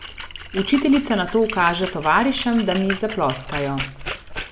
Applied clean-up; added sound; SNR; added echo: none; Splash, splatter; 11 dB; none.